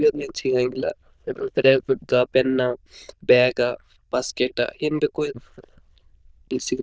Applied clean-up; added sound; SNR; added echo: neural diffusion model UNIVERSE++.